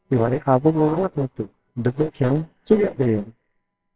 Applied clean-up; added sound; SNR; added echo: neural separator model SepFormer WHAMR!.